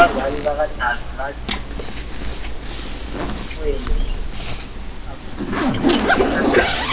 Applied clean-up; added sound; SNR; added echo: none; Zipper (clothing); -5 dB; reverberation time 2.6 s.